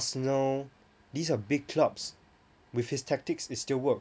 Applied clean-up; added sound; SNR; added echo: none; none; none; none.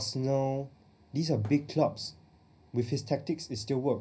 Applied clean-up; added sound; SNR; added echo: none; Thump, thud; 19 dB; reverberation time 0.4 s.